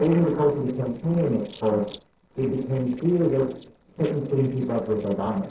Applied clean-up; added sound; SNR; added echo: neural separator model SepFormer DNS4.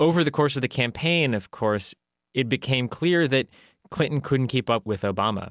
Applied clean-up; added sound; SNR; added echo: none; none; none; none.